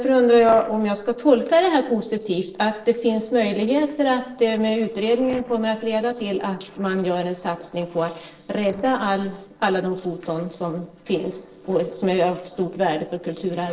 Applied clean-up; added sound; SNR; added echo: neural separator model SepFormer DNS4.